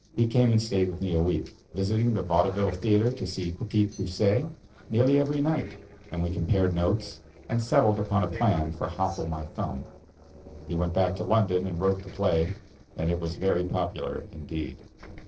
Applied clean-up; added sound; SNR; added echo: neural separator model SepFormer DNS4.